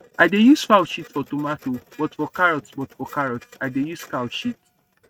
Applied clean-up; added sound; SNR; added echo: neural mask model RNNoise.